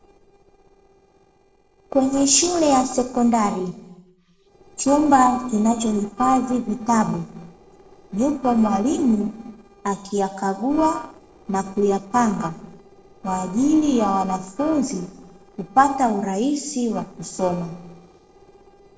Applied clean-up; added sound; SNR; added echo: neural separator model SepFormer DNS4.